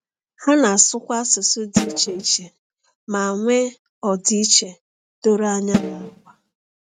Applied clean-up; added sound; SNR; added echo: neural mask model RNNoise.